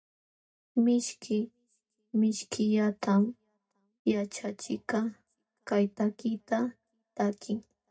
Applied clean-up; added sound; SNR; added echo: none; none; none; reverberation time 0.2 s.